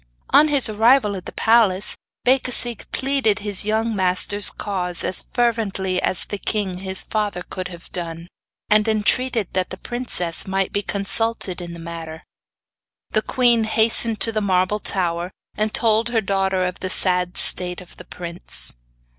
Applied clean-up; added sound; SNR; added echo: none; none; none; none.